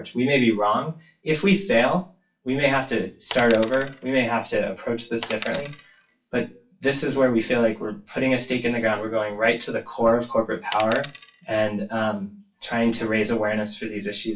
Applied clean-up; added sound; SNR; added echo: classical method WPE with log-MMSE.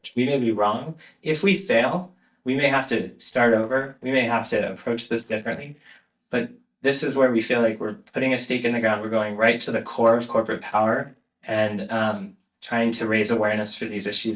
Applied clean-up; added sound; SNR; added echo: neural mask model DeepFilterNet 3.